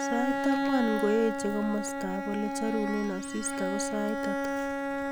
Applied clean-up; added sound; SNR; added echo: none; Bowed string instrument; 1 dB; none.